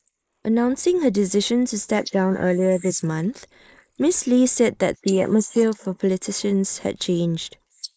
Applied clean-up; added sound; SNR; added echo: neural mask model Resemble Enhance denoiser.